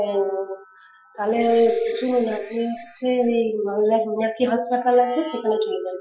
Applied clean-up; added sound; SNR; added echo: classical method Wiener filter.